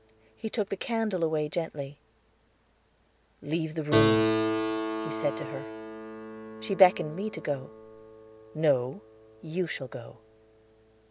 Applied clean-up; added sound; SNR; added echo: none; Keyboard (musical); 2 dB; none.